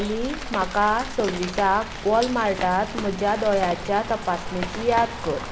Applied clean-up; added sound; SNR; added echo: none; Rain; 8 dB; none.